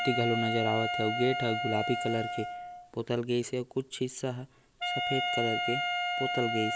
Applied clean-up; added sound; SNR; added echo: none; Wind instrument, woodwind instrument; 1 dB; none.